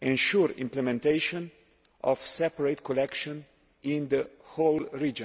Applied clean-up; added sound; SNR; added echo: none; none; none; none.